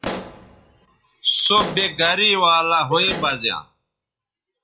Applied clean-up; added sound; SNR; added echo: classical method log-MMSE.